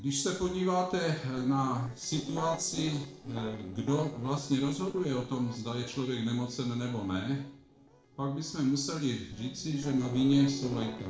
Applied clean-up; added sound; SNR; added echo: neural separator model SepFormer DNS4.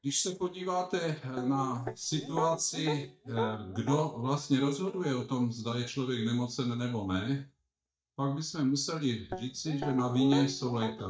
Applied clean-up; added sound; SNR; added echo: neural mask model DeepFilterNet 3.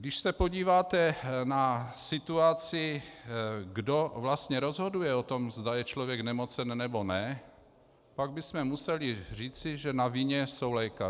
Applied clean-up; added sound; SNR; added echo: none; none; none; none.